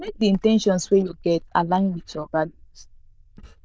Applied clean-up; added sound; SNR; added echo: neural diffusion model UNIVERSE++.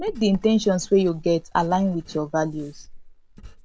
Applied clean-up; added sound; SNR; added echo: none; Writing; 18 dB; none.